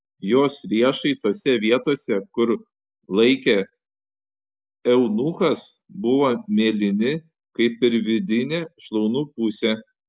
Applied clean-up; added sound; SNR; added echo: none; none; none; none.